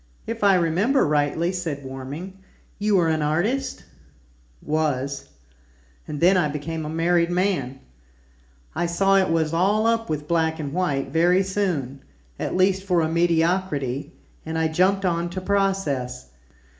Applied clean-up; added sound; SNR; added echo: none; none; none; reverberation time 0.4 s.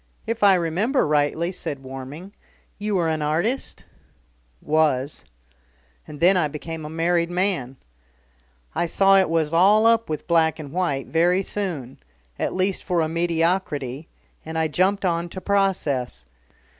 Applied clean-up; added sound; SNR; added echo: none; none; none; none.